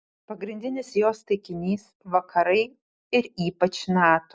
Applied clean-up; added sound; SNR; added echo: none; none; none; none.